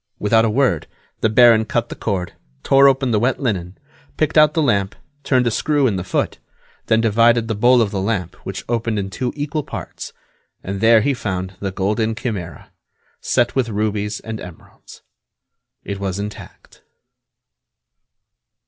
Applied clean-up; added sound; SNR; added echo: none; none; none; none.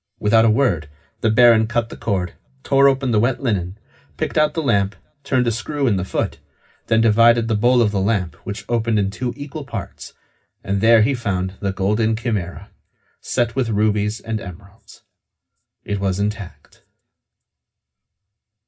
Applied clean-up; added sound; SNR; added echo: none; none; none; reverberation time 0.4 s.